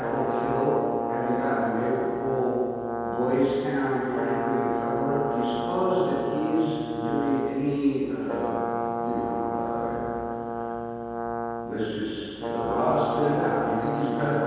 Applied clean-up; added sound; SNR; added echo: none; Brass instrument; 3 dB; reverberation time 2.1 s.